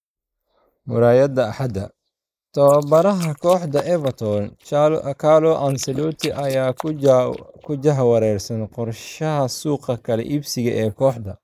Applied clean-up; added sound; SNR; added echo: neural mask model Resemble Enhance denoiser.